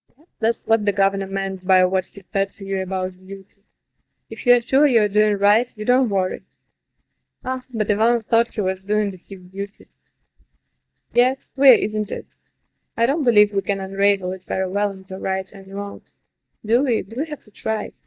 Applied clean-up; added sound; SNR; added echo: neural mask model DeepFilterNet 3.